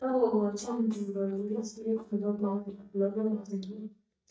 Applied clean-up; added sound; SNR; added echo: neural mask model DeepFilterNet 3.